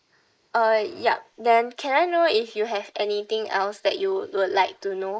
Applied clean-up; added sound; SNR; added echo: neural mask model Resemble Enhance denoiser.